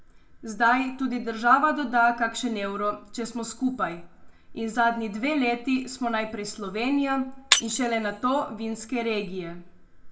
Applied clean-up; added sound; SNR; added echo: none; Shatter; 5 dB; reverberation time 0.4 s.